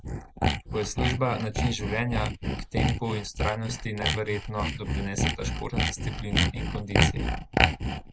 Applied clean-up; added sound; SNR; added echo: neural mask model Resemble Enhance denoiser.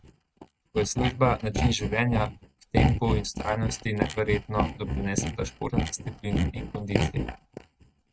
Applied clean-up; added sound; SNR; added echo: neural mask model RNNoise.